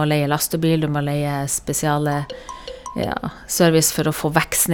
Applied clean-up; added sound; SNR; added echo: none; Marimba, xylophone; 17 dB; none.